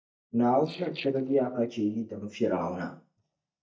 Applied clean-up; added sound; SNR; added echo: neural mask model DeepFilterNet 3.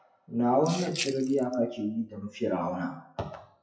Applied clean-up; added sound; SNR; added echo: classical method WPE with log-MMSE.